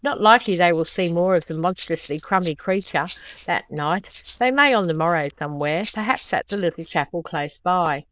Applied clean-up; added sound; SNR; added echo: neural diffusion model UNIVERSE++.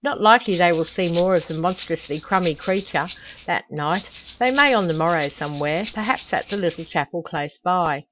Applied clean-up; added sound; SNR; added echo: none; Rattle (instrument); 13 dB; none.